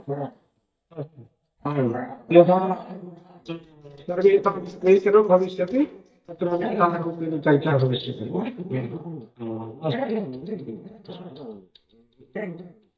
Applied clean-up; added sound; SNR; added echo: neural mask model DeepFilterNet 3.